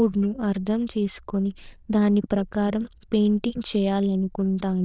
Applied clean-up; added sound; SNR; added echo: neural diffusion model UNIVERSE++.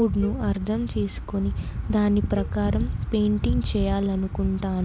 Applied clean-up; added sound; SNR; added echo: none; Wind instrument, woodwind instrument; 19 dB; none.